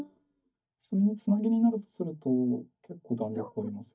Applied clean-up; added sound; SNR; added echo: neural mask model DeepFilterNet 3.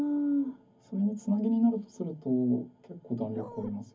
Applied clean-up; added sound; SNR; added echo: none; Bark; 14 dB; reverberation time 0.3 s.